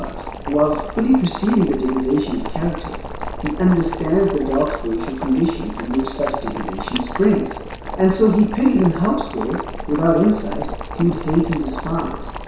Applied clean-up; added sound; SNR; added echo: none; Boiling; 9 dB; reverberation time 0.7 s.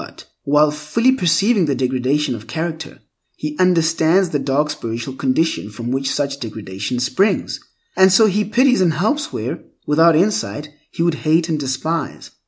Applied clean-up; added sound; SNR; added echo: none; none; none; none.